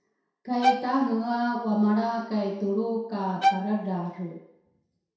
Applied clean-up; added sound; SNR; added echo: none; Bowed string instrument; 1 dB; reverberation time 0.7 s.